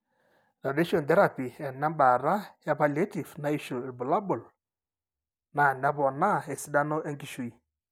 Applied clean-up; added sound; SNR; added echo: none; none; none; none.